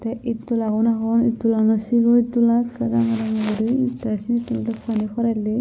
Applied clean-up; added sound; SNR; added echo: none; none; none; none.